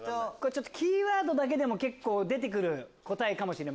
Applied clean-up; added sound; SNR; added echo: none; none; none; none.